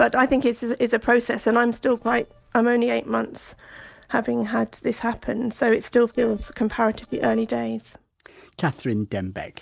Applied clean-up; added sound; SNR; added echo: neural separator model SepFormer DNS4.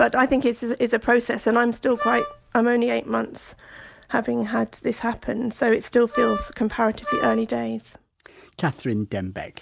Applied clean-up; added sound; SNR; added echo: none; Wind instrument, woodwind instrument; 7 dB; none.